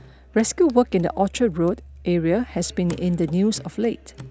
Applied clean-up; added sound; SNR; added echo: none; Engine + Hands / Wood; 20 dB; none.